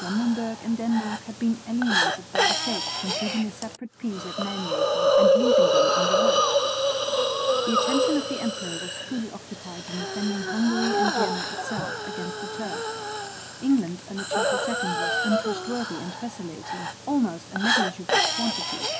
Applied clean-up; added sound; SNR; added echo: none; Hiss; -4 dB; none.